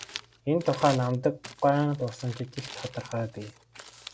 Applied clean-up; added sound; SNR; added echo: none; Crumpling, crinkling; 16 dB; none.